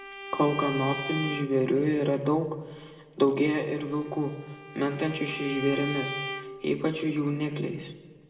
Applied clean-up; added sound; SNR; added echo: none; Bowed string instrument; 11 dB; reverberation time 1.4 s.